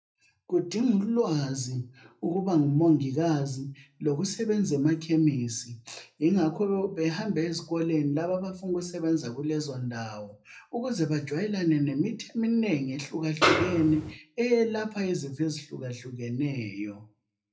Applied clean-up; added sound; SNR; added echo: none; Snare drum; -2 dB; reverberation time 0.3 s.